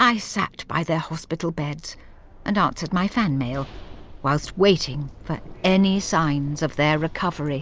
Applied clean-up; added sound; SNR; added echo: none; none; none; none.